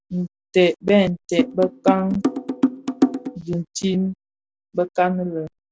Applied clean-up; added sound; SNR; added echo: none; Drum; 0 dB; none.